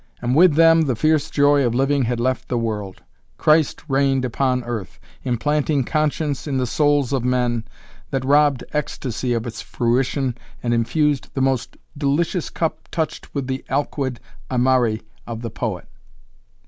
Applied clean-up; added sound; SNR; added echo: none; none; none; none.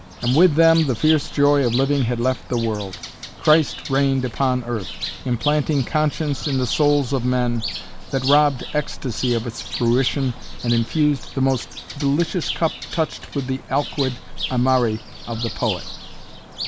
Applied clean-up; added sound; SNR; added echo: none; Bird; 12 dB; none.